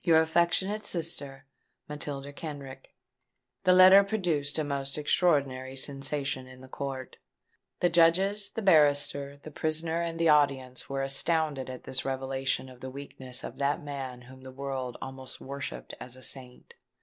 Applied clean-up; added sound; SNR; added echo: none; none; none; none.